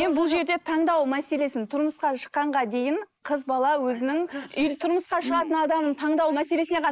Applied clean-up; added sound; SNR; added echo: neural mask model Resemble Enhance denoiser.